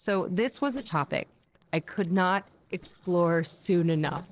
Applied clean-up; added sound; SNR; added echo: neural separator model SepFormer DNS4.